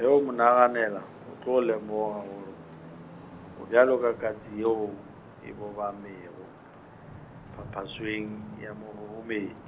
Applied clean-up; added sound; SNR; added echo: none; Traffic noise, roadway noise / Vehicle horn, car horn, honking; 17 dB; none.